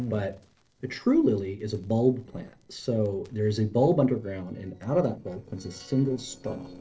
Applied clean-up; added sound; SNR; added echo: neural separator model SepFormer DNS4.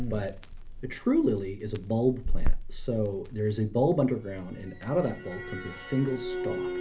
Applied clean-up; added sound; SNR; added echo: none; Crackle; 2 dB; reverberation time 0.3 s.